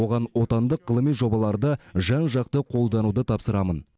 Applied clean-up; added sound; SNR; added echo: none; none; none; none.